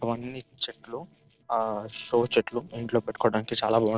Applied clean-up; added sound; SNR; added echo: neural separator model SepFormer DNS4.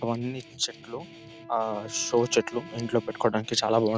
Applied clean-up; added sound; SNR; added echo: none; Guitar + Wind instrument, woodwind instrument; 18 dB; none.